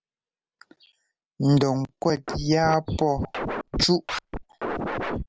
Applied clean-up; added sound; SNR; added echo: none; Scratching (performance technique); 5 dB; none.